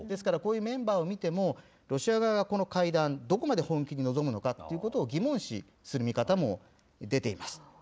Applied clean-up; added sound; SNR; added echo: none; none; none; none.